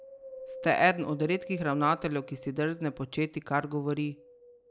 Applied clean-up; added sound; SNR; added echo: none; Wind; 16 dB; none.